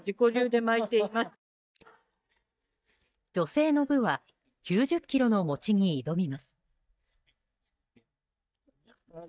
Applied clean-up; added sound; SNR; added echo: neural mask model DeepFilterNet 3.